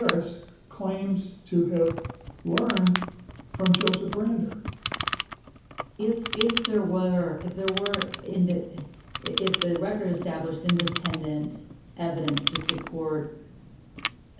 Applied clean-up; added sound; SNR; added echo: none; Clock; 6 dB; reverberation time 0.7 s.